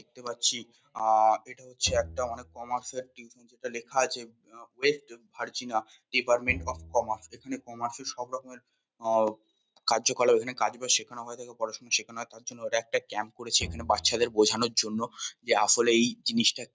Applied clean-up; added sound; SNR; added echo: none; Bowed string instrument; 15 dB; none.